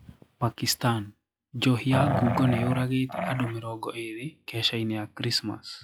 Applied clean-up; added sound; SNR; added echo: classical method log-MMSE.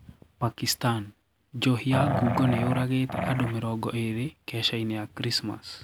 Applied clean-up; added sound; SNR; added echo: none; Growling; 2 dB; none.